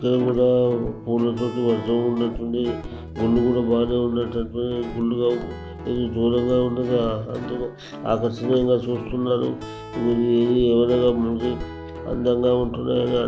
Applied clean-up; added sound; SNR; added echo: none; Guitar; 12 dB; none.